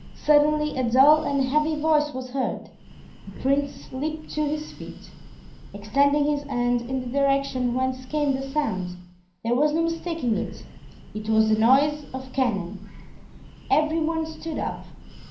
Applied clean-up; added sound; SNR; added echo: none; Breathing; 16 dB; reverberation time 0.6 s.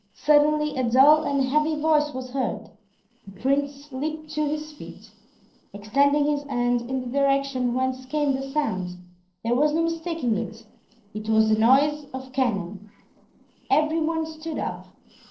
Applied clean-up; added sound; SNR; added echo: neural separator model SepFormer DNS4.